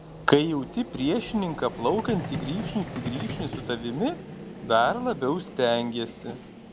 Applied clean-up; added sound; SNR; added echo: none; Vehicle; 10 dB; none.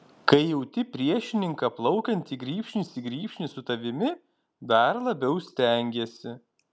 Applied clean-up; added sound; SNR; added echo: none; none; none; none.